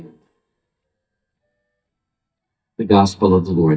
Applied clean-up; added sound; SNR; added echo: neural mask model DeepFilterNet 3.